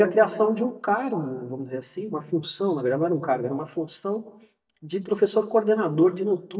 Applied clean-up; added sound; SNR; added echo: neural mask model DeepFilterNet 3.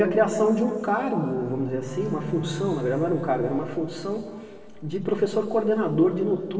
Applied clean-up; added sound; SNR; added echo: none; Bowed string instrument; 11 dB; reverberation time 2.0 s.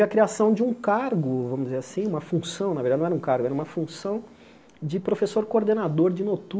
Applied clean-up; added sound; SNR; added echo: none; none; none; none.